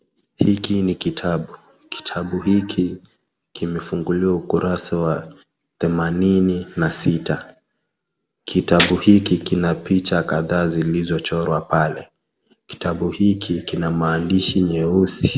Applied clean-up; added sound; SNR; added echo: none; Gunshot, gunfire; 8 dB; none.